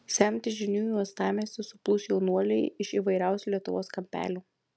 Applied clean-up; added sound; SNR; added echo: none; none; none; none.